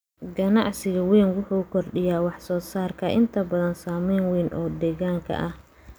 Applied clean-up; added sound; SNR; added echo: none; none; none; none.